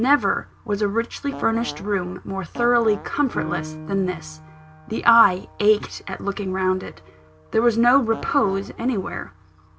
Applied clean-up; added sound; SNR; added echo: none; Fart + Piano; 17 dB; none.